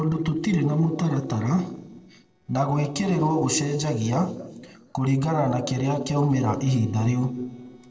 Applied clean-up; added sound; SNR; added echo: neural separator model SepFormer DNS4.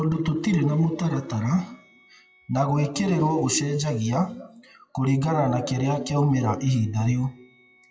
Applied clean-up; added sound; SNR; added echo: classical method WPE with log-MMSE.